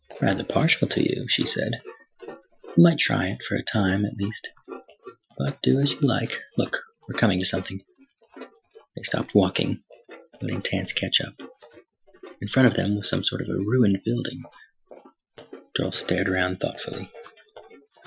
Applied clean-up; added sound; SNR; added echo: classical method Wiener filter.